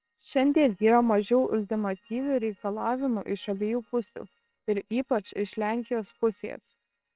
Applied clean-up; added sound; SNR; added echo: neural separator model SepFormer WHAMR!.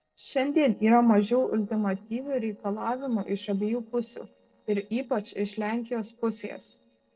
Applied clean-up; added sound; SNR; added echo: neural separator model SepFormer DNS4.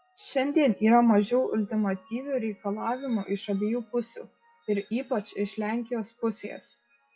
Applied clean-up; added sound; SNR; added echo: classical method WPE with log-MMSE.